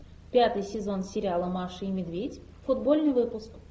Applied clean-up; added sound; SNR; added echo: none; none; none; none.